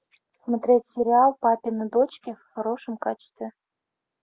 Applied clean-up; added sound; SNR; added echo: none; none; none; none.